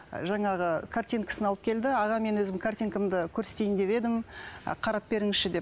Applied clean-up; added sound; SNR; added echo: none; none; none; none.